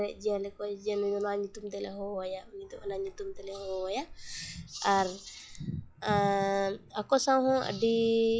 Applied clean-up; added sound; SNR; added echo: classical method log-MMSE.